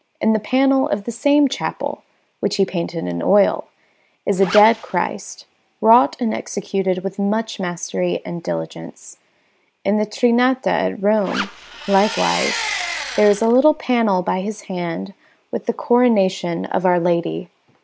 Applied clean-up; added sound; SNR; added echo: none; Engine + Zipper (clothing); 8 dB; none.